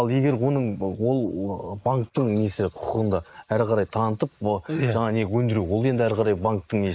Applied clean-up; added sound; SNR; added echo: neural mask model Resemble Enhance denoiser.